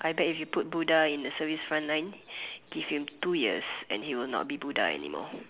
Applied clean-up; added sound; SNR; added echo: none; none; none; none.